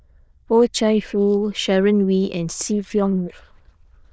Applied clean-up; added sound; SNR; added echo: neural diffusion model UNIVERSE++.